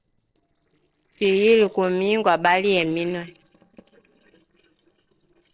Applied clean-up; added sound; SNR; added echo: neural separator model SepFormer DNS4.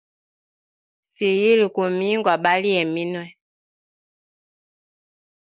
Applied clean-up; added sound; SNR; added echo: none; none; none; none.